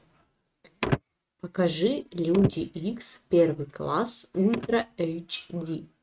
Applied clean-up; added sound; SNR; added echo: neural mask model RNNoise.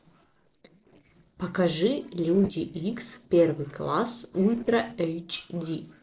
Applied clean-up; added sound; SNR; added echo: neural separator model SepFormer DNS4.